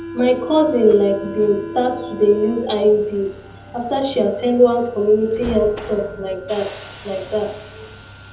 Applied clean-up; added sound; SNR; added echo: none; Subway, metro, underground; 15 dB; reverberation time 0.8 s.